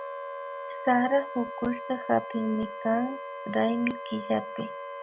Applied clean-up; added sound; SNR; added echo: none; Wind instrument, woodwind instrument; 8 dB; none.